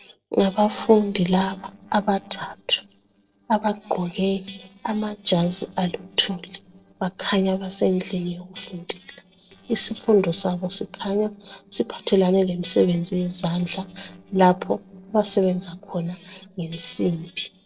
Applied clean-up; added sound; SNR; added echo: neural separator model SepFormer DNS4.